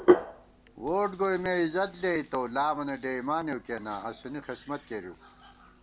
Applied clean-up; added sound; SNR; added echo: none; Hands; 2 dB; none.